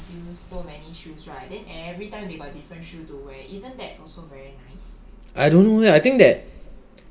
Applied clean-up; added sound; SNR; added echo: none; none; none; reverberation time 0.3 s.